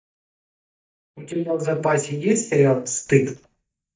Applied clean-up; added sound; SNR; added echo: neural mask model DeepFilterNet 3.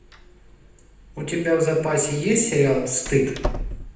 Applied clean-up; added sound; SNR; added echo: none; Door; 11 dB; reverberation time 0.9 s.